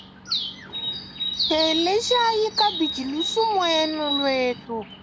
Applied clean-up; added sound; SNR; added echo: none; Bird + Bird; 4 dB; none.